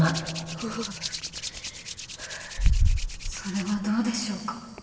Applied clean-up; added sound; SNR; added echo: none; Hands; -3 dB; reverberation time 2.3 s.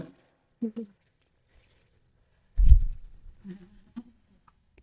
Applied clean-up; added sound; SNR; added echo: neural mask model DeepFilterNet 3.